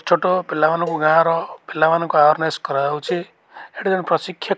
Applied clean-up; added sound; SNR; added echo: none; Cowbell; 18 dB; none.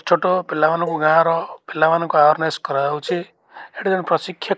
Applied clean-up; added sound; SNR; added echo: neural mask model Resemble Enhance denoiser.